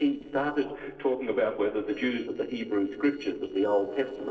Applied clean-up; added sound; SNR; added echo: neural separator model SepFormer DNS4.